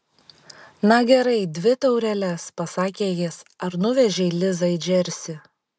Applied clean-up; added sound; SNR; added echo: none; none; none; none.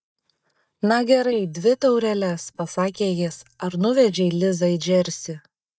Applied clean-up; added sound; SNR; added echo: neural mask model DeepFilterNet 3.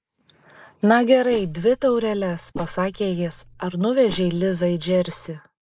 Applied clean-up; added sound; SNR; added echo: neural mask model Resemble Enhance denoiser.